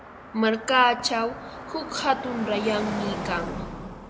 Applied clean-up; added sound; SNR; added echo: none; Car passing by; 8 dB; none.